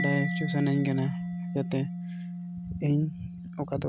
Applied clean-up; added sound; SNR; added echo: none; Mallet percussion; 3 dB; none.